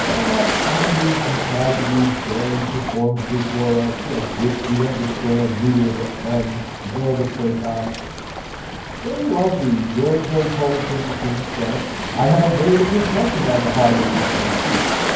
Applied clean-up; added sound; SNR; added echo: none; Waves, surf; 4 dB; reverberation time 0.9 s.